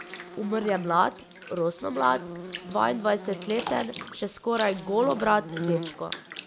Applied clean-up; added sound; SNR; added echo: none; Bathtub (filling or washing) + Buzz; 9 dB; none.